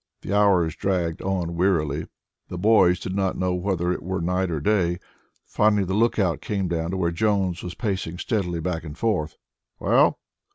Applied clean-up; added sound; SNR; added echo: none; none; none; none.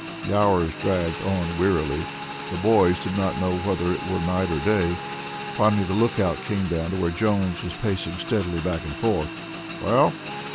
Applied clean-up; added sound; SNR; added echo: none; Motorcycle / Engine; 9 dB; none.